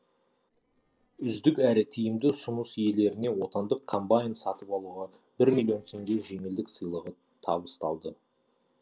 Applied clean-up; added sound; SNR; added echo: neural separator model SepFormer DNS4.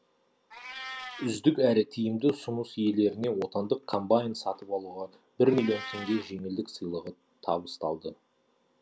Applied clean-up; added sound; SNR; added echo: none; Meow; 18 dB; none.